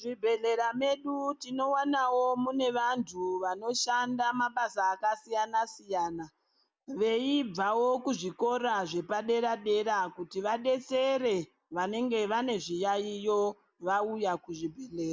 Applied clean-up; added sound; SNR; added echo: none; none; none; none.